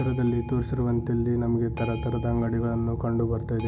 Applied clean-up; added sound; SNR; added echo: none; Boat, Water vehicle; 8 dB; none.